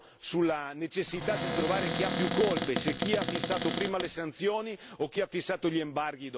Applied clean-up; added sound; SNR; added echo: none; Cupboard open or close; 1 dB; none.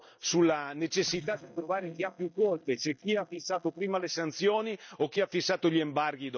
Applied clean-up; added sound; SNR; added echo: neural mask model DeepFilterNet 3.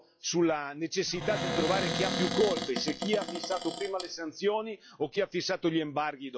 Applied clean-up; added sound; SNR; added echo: classical method log-MMSE.